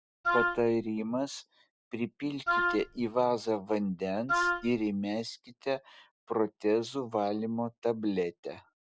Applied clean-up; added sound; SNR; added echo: none; Wind instrument, woodwind instrument; 0 dB; none.